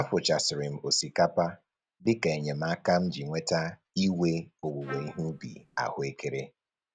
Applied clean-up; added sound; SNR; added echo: none; Trumpet; 16 dB; none.